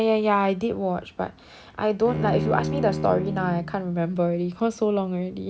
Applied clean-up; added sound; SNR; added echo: none; Bowed string instrument; 6 dB; none.